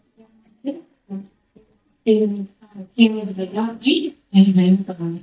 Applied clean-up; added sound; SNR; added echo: neural mask model DeepFilterNet 3.